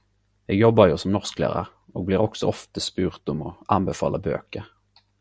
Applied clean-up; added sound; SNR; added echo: none; none; none; none.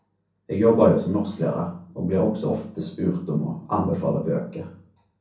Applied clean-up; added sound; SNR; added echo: none; none; none; reverberation time 0.6 s.